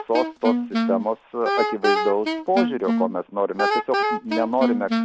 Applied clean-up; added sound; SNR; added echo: none; Wind instrument, woodwind instrument; 0 dB; none.